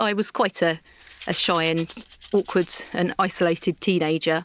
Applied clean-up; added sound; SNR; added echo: none; Rattle / Rattle (instrument); 8 dB; none.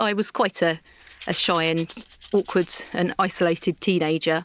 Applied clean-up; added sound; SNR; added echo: neural mask model Resemble Enhance denoiser.